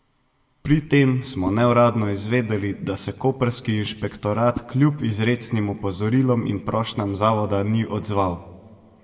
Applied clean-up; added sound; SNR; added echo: none; Whoosh, swoosh, swish; 20 dB; reverberation time 1.3 s.